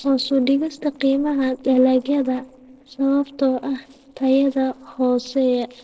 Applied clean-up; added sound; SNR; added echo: neural separator model SepFormer DNS4.